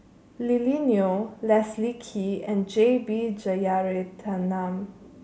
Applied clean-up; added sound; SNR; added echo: none; none; none; none.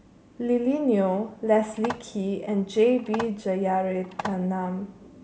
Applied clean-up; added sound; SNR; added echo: none; Telephone; 14 dB; none.